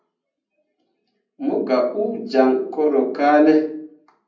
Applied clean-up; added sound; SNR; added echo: none; none; none; reverberation time 0.6 s.